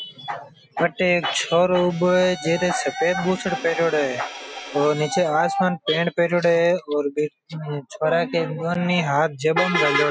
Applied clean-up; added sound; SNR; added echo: none; Bowed string instrument; 14 dB; none.